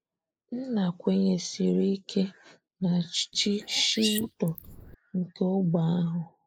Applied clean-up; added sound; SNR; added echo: neural mask model Resemble Enhance denoiser.